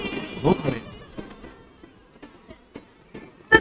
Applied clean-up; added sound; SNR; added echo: neural mask model RNNoise.